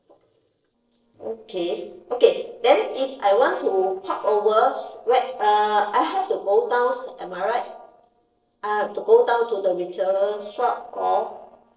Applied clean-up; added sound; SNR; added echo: neural separator model SepFormer DNS4.